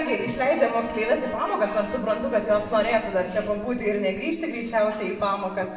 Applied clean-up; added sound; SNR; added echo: none; Brass instrument; 14 dB; reverberation time 0.9 s.